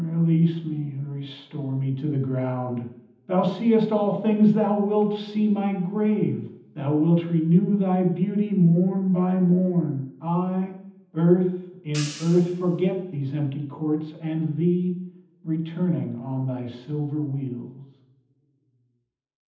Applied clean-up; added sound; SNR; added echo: none; Hi-hat; 17 dB; reverberation time 0.8 s.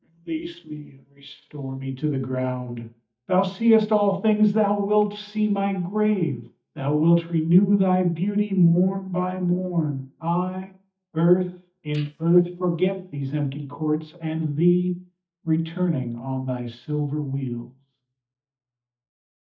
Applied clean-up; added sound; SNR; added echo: neural mask model DeepFilterNet 3.